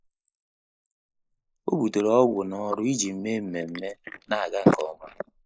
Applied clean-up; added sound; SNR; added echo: neural mask model Resemble Enhance denoiser.